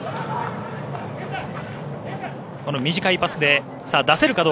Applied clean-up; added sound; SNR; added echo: none; none; none; none.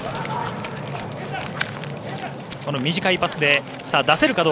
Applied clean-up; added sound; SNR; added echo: none; Crumpling, crinkling; 15 dB; none.